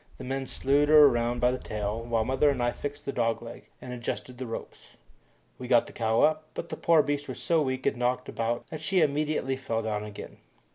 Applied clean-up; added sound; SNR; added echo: none; Wind; 11 dB; none.